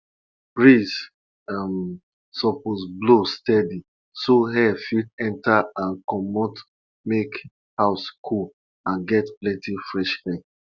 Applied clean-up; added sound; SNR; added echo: none; none; none; none.